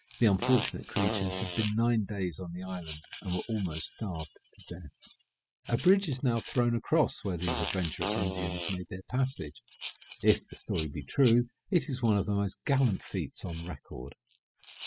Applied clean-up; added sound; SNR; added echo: classical method spectral subtraction.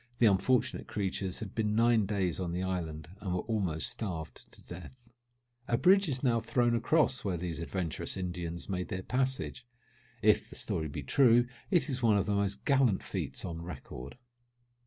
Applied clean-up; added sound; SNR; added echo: none; none; none; none.